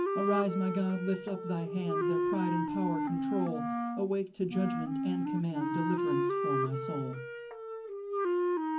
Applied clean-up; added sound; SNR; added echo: none; Wind instrument, woodwind instrument; -1 dB; reverberation time 0.4 s.